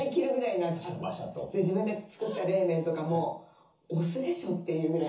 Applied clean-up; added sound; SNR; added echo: none; none; none; reverberation time 0.6 s.